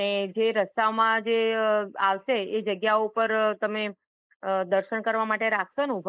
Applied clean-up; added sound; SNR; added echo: neural mask model Resemble Enhance denoiser.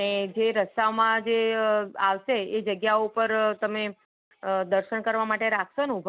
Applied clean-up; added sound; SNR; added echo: none; none; none; none.